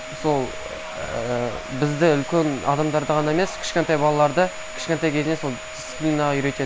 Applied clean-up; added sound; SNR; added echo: none; Domestic sounds, home sounds; 12 dB; none.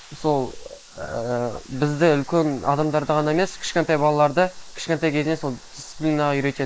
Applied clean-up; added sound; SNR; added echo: neural mask model Resemble Enhance denoiser.